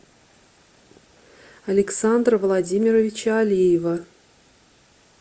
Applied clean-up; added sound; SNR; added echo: neural mask model Resemble Enhance denoiser.